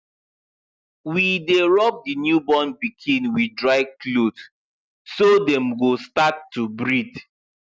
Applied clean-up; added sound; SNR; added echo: none; none; none; none.